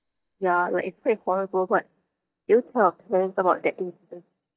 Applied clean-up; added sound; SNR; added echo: neural mask model DeepFilterNet 3.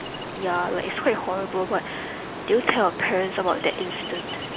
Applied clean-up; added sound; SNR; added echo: none; Ocean; 8 dB; none.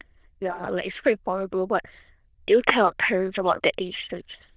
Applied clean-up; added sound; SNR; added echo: neural diffusion model UNIVERSE++.